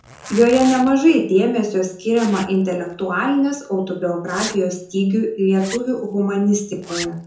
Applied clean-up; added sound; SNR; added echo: none; Zipper (clothing); 18 dB; reverberation time 0.5 s.